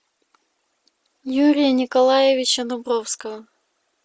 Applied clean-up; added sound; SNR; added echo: none; none; none; none.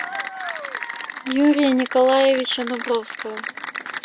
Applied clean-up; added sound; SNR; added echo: none; Applause / Cheering; 9 dB; none.